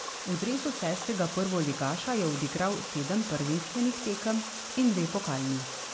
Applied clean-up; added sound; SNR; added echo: none; Water; 7 dB; none.